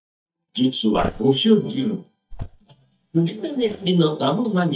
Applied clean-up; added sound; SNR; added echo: neural mask model DeepFilterNet 3.